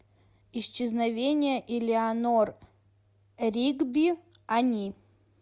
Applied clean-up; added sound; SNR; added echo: none; none; none; none.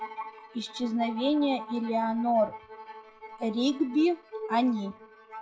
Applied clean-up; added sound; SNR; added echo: classical method log-MMSE.